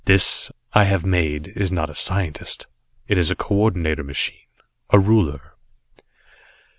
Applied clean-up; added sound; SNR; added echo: none; none; none; none.